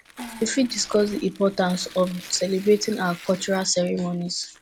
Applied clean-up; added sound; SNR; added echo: none; Gong + Tearing; 19 dB; none.